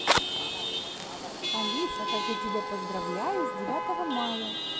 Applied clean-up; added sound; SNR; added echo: none; Fire + Chatter / Traffic noise, roadway noise / Vehicle horn, car horn, honking / Engine; -5 dB; none.